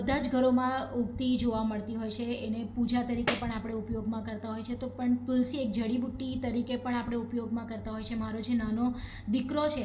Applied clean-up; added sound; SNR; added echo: none; Tambourine; 2 dB; reverberation time 0.9 s.